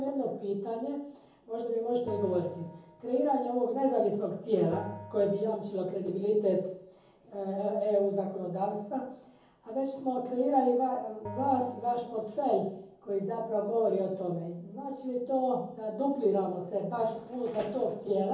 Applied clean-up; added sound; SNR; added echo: none; Bell; 17 dB; reverberation time 0.7 s.